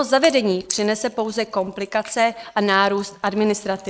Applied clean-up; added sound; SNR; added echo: neural mask model Resemble Enhance denoiser.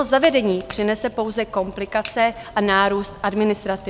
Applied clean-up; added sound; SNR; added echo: none; Crack / Crackle; 15 dB; none.